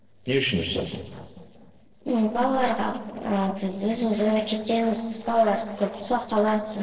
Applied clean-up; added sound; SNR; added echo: neural separator model SepFormer DNS4.